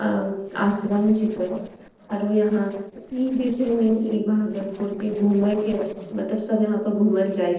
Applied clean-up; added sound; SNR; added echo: neural separator model SepFormer DNS4.